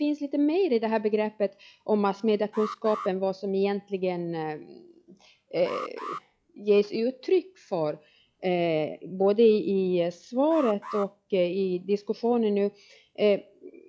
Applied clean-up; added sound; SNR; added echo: classical method log-MMSE.